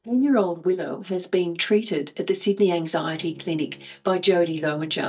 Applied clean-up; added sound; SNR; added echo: neural mask model DeepFilterNet 3.